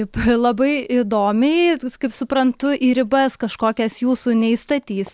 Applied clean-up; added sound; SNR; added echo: none; none; none; none.